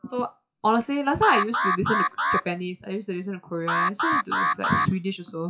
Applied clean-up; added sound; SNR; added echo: classical method WPE with log-MMSE.